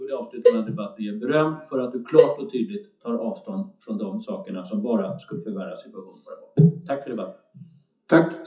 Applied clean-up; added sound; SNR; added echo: classical method WPE with log-MMSE.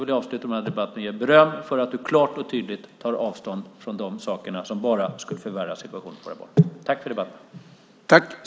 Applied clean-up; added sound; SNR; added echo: none; none; none; none.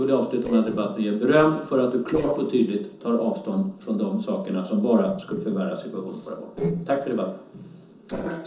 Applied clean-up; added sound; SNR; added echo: neural separator model SepFormer DNS4.